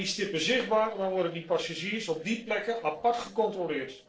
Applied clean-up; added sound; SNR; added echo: neural separator model SepFormer DNS4.